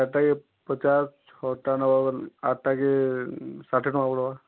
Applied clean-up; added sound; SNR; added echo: none; none; none; none.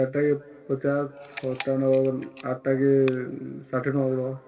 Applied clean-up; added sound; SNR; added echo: none; Camera; 16 dB; reverberation time 2.3 s.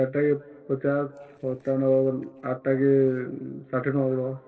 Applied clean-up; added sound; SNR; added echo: neural separator model SepFormer DNS4.